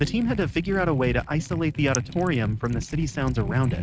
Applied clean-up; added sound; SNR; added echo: neural mask model RNNoise.